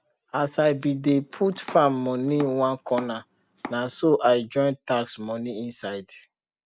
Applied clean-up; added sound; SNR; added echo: none; Domestic sounds, home sounds; 17 dB; none.